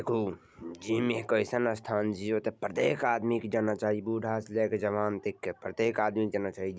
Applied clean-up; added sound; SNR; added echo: none; none; none; none.